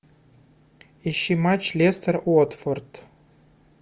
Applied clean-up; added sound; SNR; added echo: none; none; none; none.